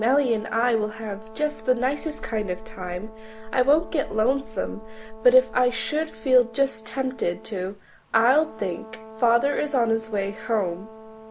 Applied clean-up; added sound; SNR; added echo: none; Brass instrument + Rain; 15 dB; none.